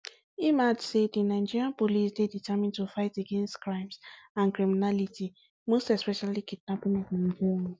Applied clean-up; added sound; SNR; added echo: none; none; none; none.